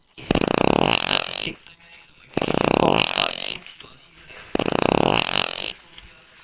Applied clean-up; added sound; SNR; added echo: neural separator model SepFormer WHAMR!.